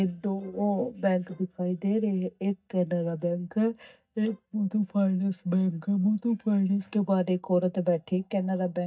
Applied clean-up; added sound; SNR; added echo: neural mask model DeepFilterNet 3.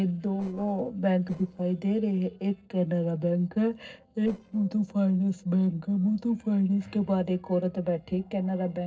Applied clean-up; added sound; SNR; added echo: neural separator model SepFormer DNS4.